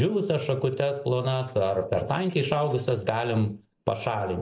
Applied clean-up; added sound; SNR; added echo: neural mask model Resemble Enhance denoiser.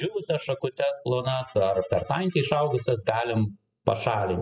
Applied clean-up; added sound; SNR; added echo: classical method spectral subtraction.